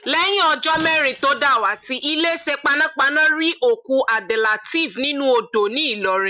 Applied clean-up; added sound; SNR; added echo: none; Shatter; 19 dB; none.